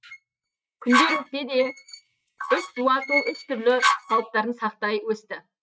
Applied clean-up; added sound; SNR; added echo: neural mask model RNNoise.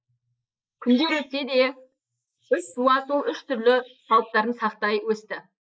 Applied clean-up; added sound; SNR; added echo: neural mask model Resemble Enhance denoiser.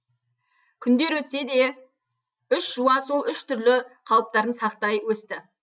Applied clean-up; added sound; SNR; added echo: none; none; none; none.